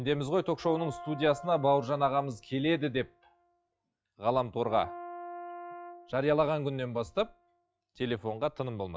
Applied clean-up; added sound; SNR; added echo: classical method log-MMSE.